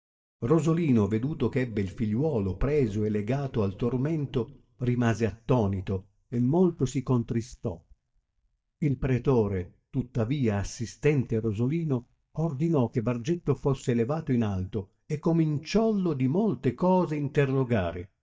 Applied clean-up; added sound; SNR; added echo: neural mask model DeepFilterNet 3.